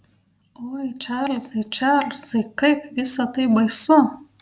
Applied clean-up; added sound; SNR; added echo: none; none; none; none.